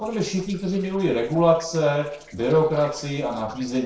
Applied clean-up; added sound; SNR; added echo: neural separator model SepFormer DNS4.